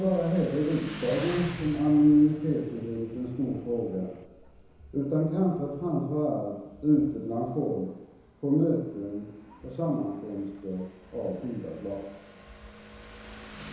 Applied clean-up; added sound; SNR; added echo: none; Motorcycle; 16 dB; reverberation time 1.0 s.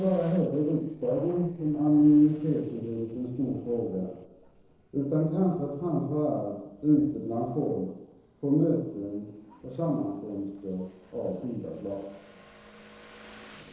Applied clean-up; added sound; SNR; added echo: neural separator model SepFormer DNS4.